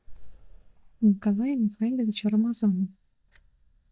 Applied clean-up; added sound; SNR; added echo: neural mask model DeepFilterNet 3.